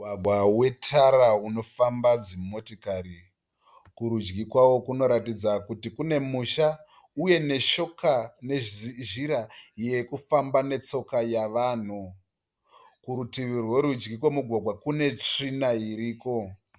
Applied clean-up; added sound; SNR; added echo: none; none; none; none.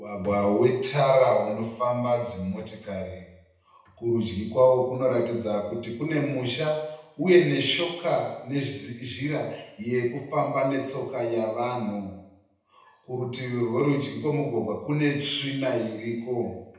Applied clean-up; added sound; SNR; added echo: none; none; none; reverberation time 0.9 s.